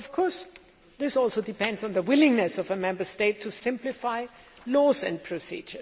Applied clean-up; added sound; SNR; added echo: none; none; none; none.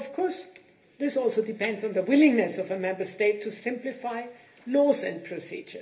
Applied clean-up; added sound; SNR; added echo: none; none; none; reverberation time 0.3 s.